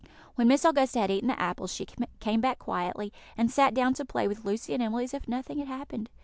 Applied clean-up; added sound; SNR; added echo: none; none; none; none.